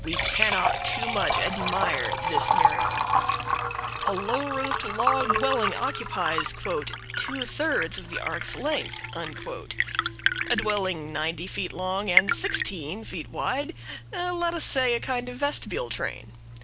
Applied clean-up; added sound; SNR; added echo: none; Liquid; -1 dB; none.